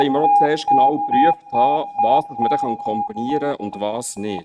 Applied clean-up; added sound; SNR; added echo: neural mask model RNNoise.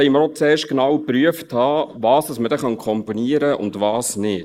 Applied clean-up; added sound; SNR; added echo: neural mask model Resemble Enhance denoiser.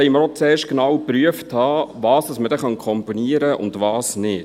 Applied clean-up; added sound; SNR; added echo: none; none; none; none.